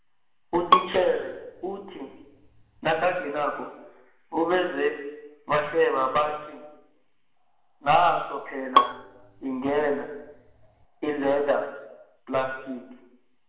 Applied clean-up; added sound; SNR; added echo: none; Bowed string instrument; 1 dB; reverberation time 1.0 s.